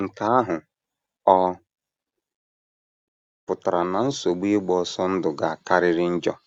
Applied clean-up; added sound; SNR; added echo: none; none; none; none.